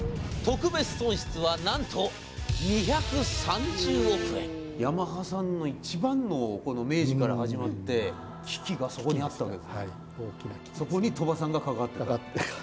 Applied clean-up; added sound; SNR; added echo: none; none; none; none.